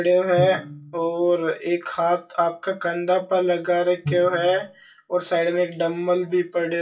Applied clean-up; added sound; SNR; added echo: classical method WPE with log-MMSE.